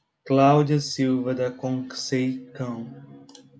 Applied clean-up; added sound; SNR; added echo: none; none; none; none.